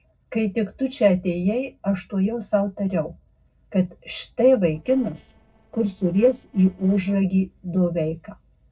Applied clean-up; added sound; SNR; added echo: neural separator model SepFormer DNS4.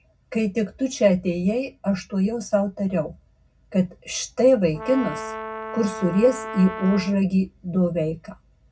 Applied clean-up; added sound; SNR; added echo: none; Brass instrument; 10 dB; reverberation time 0.4 s.